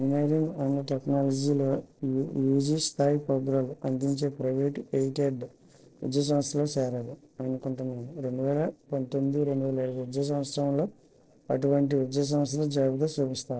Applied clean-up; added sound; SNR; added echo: neural separator model SepFormer DNS4.